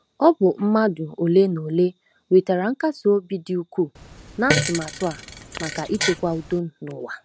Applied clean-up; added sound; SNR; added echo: none; Fart; 6 dB; none.